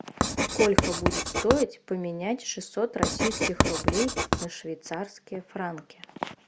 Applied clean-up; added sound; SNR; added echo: none; Writing; -2 dB; none.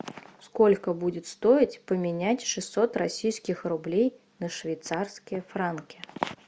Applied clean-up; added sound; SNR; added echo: none; none; none; none.